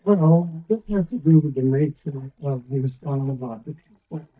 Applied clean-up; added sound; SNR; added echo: neural mask model DeepFilterNet 3.